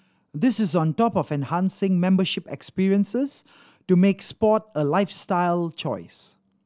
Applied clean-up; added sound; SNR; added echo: none; none; none; none.